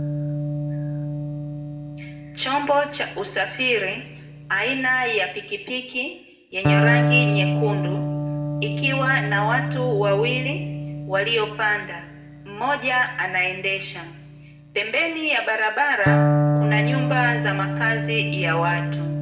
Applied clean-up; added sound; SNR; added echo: none; Electric guitar; 1 dB; reverberation time 0.7 s.